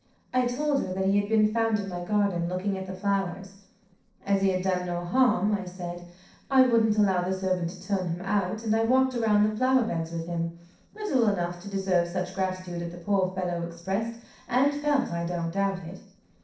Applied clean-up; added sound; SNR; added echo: neural separator model SepFormer DNS4.